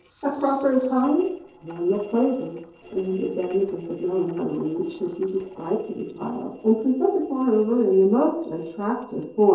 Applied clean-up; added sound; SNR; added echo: neural separator model SepFormer DNS4.